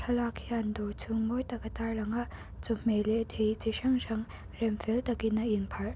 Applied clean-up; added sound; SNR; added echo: none; none; none; none.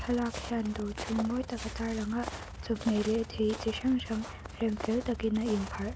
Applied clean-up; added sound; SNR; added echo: none; Walk, footsteps; 13 dB; none.